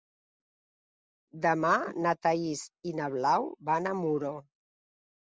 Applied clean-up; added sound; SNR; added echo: none; none; none; none.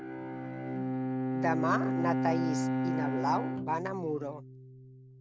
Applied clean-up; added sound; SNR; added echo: none; Bowed string instrument; -2 dB; none.